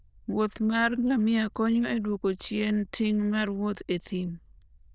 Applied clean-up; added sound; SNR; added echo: neural diffusion model UNIVERSE++.